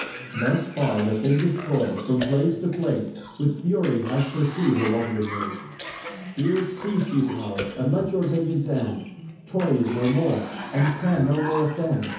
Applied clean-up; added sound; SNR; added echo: none; Cough; 12 dB; reverberation time 0.7 s.